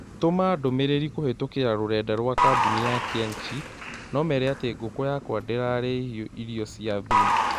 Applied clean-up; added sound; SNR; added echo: none; Applause / Crowd; 3 dB; none.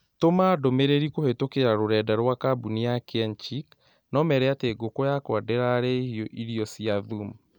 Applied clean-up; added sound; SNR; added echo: none; none; none; none.